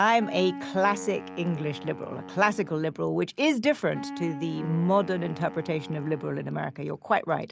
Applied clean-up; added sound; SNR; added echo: none; Wind instrument, woodwind instrument; 13 dB; none.